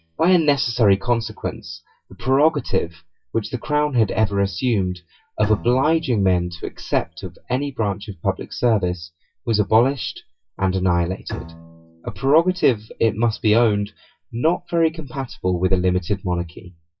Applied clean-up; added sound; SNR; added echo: classical method WPE with log-MMSE.